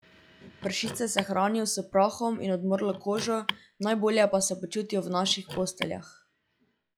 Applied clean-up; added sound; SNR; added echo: classical method log-MMSE.